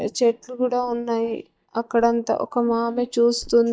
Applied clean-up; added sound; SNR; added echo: neural mask model DeepFilterNet 3.